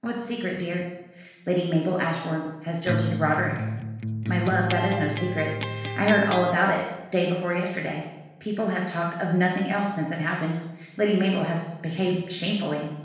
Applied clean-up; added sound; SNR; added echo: none; Electric guitar; 3 dB; reverberation time 1.1 s.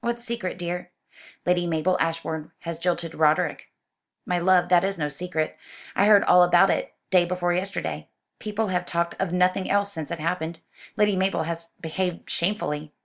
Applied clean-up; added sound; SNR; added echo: none; none; none; none.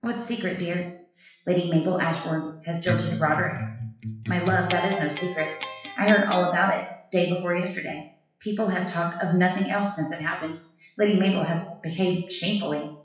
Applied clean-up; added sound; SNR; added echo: classical method WPE with log-MMSE.